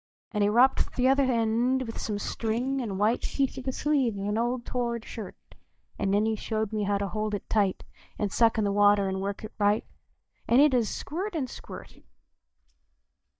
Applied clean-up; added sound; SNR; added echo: neural mask model DeepFilterNet 3.